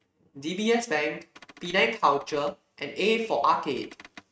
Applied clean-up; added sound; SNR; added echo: neural mask model RNNoise.